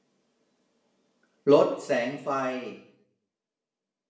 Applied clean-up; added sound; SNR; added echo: none; none; none; reverberation time 0.6 s.